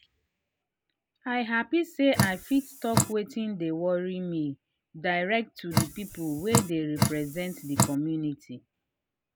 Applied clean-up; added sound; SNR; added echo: none; Drip; -2 dB; none.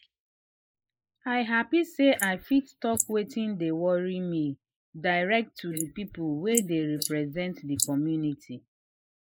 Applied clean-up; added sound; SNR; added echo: neural mask model Resemble Enhance denoiser.